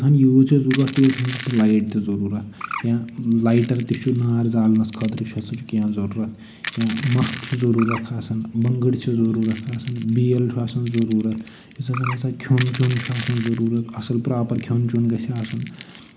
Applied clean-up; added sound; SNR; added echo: none; Crushing + Bird; 17 dB; none.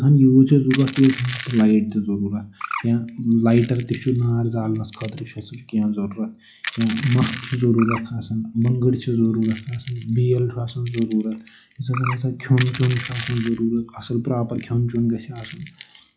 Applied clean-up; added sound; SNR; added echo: classical method log-MMSE.